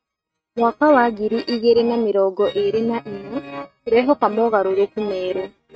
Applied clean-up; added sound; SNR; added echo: neural mask model RNNoise.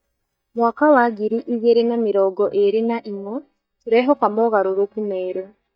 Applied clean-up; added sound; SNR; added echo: neural mask model DeepFilterNet 3.